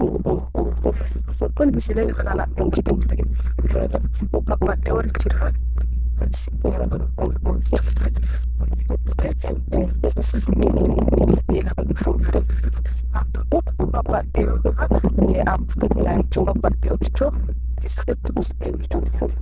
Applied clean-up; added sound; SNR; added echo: neural diffusion model UNIVERSE++.